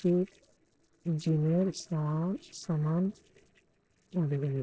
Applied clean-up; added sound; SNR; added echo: neural separator model SepFormer DNS4.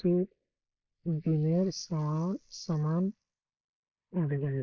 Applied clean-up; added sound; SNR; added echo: neural mask model Resemble Enhance denoiser.